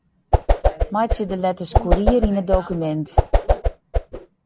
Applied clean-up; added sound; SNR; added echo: none; Whoosh, swoosh, swish; -4 dB; none.